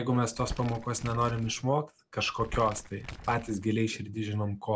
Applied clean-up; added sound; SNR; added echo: none; Crumpling, crinkling; 13 dB; none.